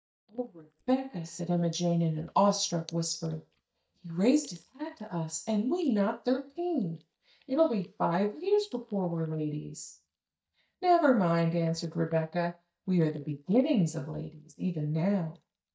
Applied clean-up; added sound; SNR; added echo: neural mask model DeepFilterNet 3.